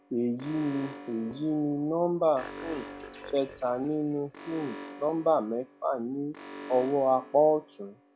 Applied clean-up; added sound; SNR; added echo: none; Alarm; 16 dB; none.